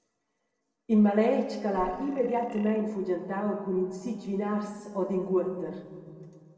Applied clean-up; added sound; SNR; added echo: none; Burping, eructation; 19 dB; reverberation time 1.9 s.